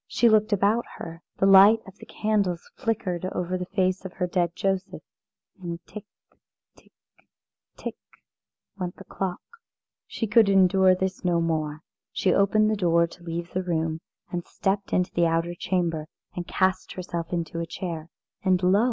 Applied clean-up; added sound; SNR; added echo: none; none; none; none.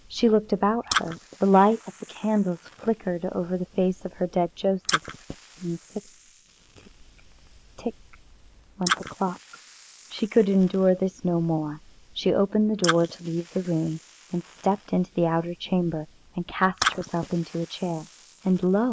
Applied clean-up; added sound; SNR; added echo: neural mask model Resemble Enhance denoiser.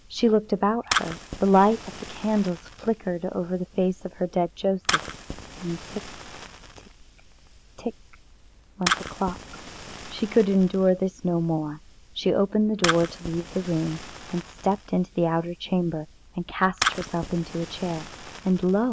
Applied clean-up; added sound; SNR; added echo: none; Fire; 9 dB; none.